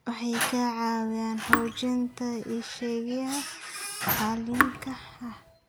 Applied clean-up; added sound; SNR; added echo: none; Raindrop / Drip; 1 dB; none.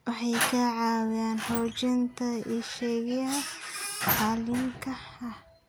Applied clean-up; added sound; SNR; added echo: none; none; none; none.